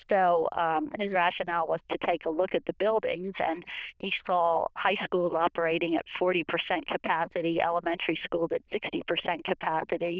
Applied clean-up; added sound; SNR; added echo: neural diffusion model UNIVERSE++.